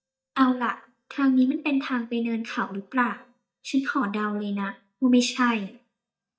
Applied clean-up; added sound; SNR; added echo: neural mask model DeepFilterNet 3.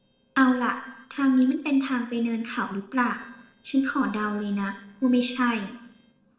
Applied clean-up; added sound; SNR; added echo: neural separator model SepFormer DNS4.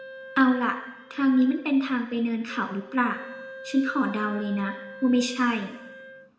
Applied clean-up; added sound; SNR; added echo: none; Wind instrument, woodwind instrument; 17 dB; reverberation time 0.9 s.